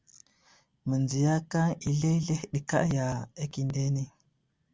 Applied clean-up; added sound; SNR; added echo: none; none; none; none.